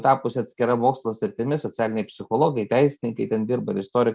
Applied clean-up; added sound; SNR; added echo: none; none; none; none.